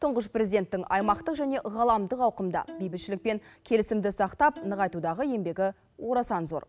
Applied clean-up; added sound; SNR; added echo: none; Bowed string instrument; 20 dB; none.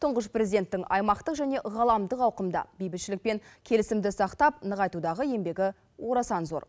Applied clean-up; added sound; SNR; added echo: none; none; none; none.